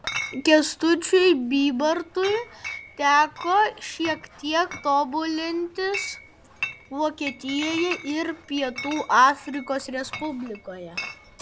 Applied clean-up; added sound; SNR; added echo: none; Chatter / Chink, clink; 14 dB; none.